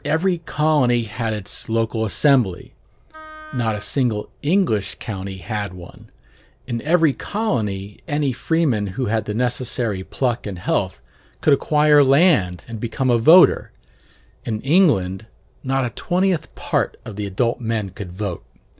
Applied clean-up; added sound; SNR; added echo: none; Wind instrument, woodwind instrument; 18 dB; none.